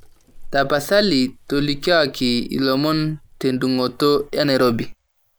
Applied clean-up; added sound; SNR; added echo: none; Chink, clink; 16 dB; none.